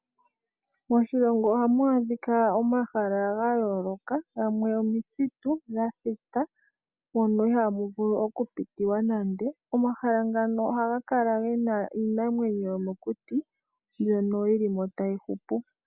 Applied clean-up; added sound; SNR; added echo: none; none; none; none.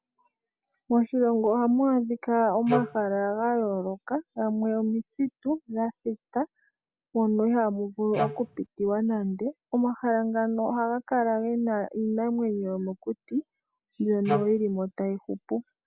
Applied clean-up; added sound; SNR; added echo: none; Wind instrument, woodwind instrument; 3 dB; none.